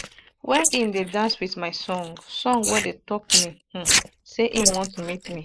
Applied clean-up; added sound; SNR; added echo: neural mask model Resemble Enhance denoiser.